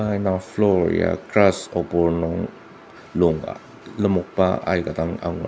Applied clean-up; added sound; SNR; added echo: none; none; none; none.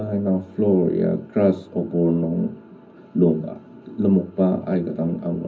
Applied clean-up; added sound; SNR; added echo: none; none; none; reverberation time 0.4 s.